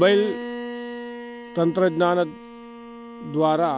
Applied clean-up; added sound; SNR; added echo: none; Bowed string instrument; 12 dB; none.